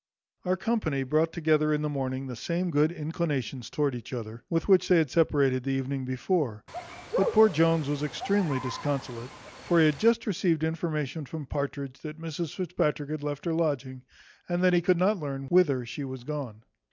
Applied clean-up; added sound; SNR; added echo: none; Bird; 10 dB; none.